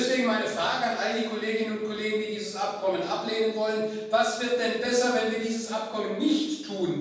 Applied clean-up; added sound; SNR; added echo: none; none; none; reverberation time 1.2 s.